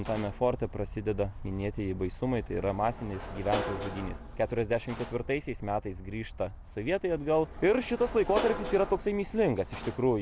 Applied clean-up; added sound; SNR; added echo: none; Sliding door / Slam; 12 dB; none.